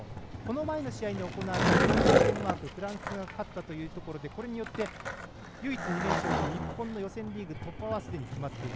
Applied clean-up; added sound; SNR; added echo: none; Skateboard; -5 dB; none.